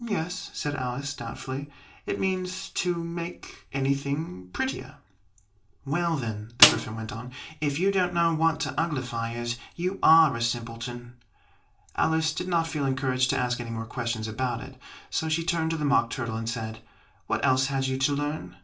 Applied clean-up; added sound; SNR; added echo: none; Snare drum; -2 dB; reverberation time 0.2 s.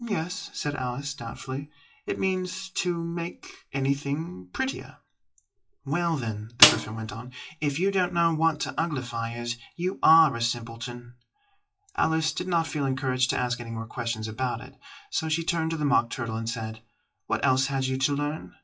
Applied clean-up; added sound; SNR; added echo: classical method WPE with log-MMSE.